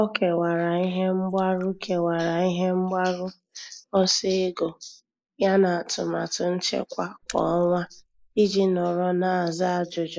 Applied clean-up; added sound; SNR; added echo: neural mask model Resemble Enhance denoiser.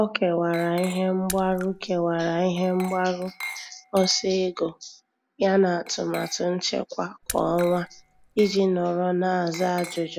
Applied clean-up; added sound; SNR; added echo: none; Raindrop / Splash, splatter + Glass; 18 dB; none.